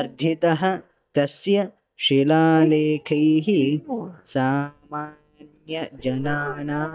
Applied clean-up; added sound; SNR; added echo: neural mask model DeepFilterNet 3.